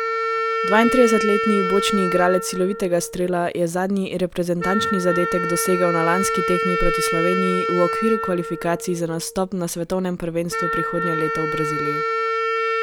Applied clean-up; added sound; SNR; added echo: none; Wind instrument, woodwind instrument; 2 dB; none.